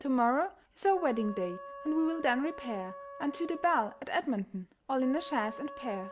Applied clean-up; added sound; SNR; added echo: none; Wind instrument, woodwind instrument; 15 dB; none.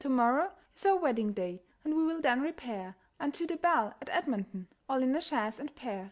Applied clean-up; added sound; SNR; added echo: none; none; none; none.